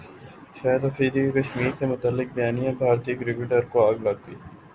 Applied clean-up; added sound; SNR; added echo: none; none; none; none.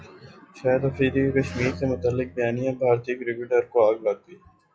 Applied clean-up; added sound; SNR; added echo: classical method log-MMSE.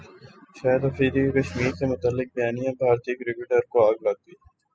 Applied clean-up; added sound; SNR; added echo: classical method spectral subtraction.